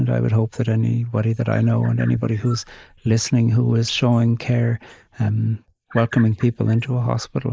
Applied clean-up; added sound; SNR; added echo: neural mask model Resemble Enhance denoiser.